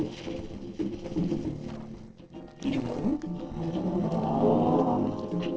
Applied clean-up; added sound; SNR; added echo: neural separator model SepFormer DNS4.